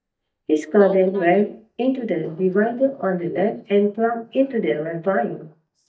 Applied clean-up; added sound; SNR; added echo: neural mask model DeepFilterNet 3.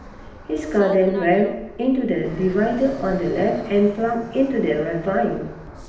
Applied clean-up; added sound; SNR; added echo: none; Fixed-wing aircraft, airplane; 16 dB; reverberation time 0.8 s.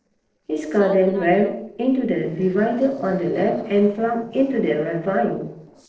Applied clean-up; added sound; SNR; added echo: neural separator model SepFormer DNS4.